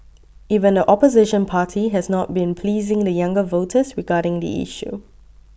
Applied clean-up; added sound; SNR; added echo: none; none; none; none.